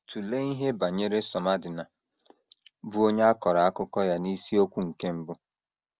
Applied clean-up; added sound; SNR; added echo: none; none; none; none.